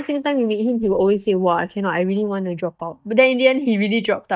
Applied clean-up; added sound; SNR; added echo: neural mask model DeepFilterNet 3.